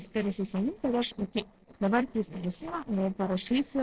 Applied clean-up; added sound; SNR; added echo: neural separator model SepFormer DNS4.